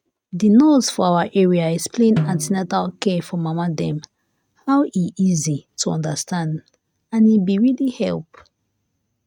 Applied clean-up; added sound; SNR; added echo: neural mask model RNNoise.